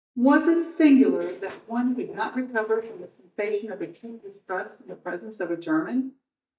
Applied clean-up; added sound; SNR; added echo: neural mask model DeepFilterNet 3.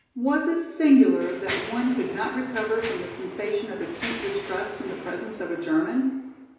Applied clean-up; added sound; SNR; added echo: none; Mechanisms; 14 dB; reverberation time 0.9 s.